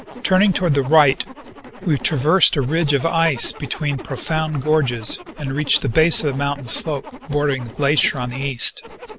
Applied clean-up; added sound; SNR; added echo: none; Zipper (clothing); 18 dB; none.